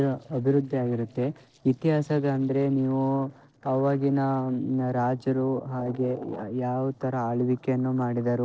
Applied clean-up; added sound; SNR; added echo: neural separator model SepFormer DNS4.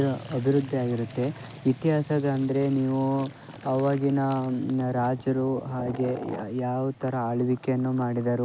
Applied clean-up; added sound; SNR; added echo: none; Fill (with liquid); 19 dB; none.